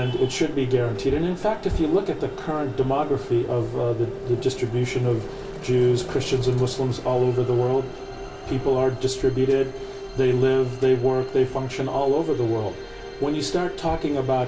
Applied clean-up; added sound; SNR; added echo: none; Traffic noise, roadway noise; 18 dB; reverberation time 0.2 s.